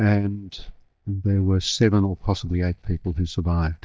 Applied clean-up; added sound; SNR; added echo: neural mask model DeepFilterNet 3.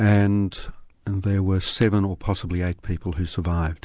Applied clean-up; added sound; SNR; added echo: none; none; none; none.